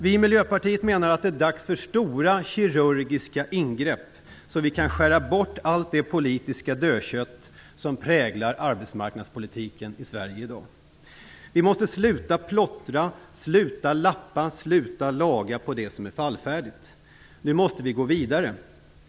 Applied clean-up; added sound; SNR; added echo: none; none; none; none.